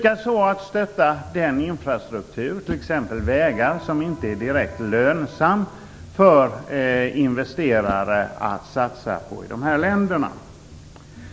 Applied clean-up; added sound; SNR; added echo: none; Electric guitar + Whoosh, swoosh, swish; 19 dB; none.